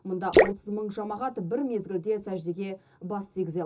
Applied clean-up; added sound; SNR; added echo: none; Drip / Splash, splatter; -3 dB; reverberation time 0.2 s.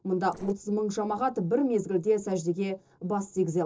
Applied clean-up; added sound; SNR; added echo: neural separator model SepFormer DNS4.